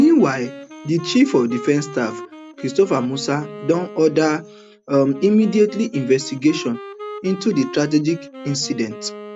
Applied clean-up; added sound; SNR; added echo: none; Wind instrument, woodwind instrument; 16 dB; none.